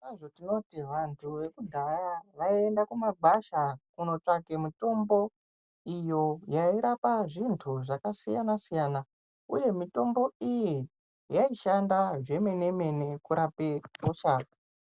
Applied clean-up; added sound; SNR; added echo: none; none; none; none.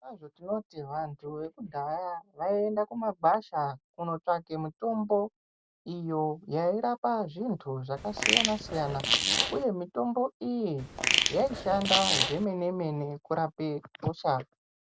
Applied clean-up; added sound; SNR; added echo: none; Fart; -2 dB; none.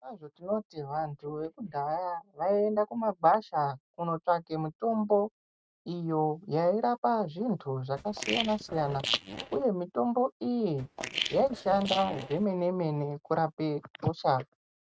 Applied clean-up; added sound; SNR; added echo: neural mask model RNNoise.